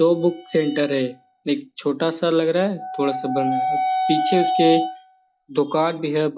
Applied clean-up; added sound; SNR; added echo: classical method log-MMSE.